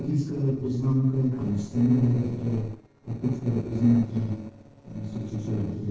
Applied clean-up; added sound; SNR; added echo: neural separator model SepFormer DNS4.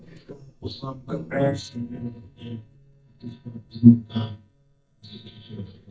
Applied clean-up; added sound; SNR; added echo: neural mask model DeepFilterNet 3.